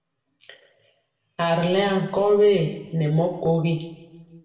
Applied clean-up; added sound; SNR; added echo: none; none; none; reverberation time 0.9 s.